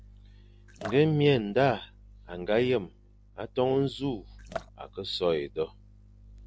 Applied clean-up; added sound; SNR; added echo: neural separator model SepFormer DNS4.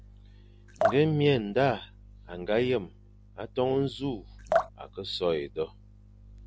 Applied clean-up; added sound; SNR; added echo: none; Drip; 4 dB; none.